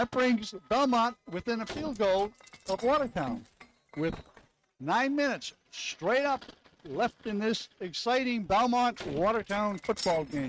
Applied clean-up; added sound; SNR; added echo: neural mask model RNNoise.